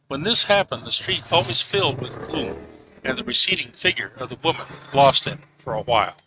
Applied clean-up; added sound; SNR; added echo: neural mask model RNNoise.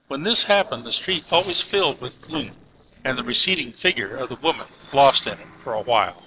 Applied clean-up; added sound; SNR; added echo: neural separator model SepFormer DNS4.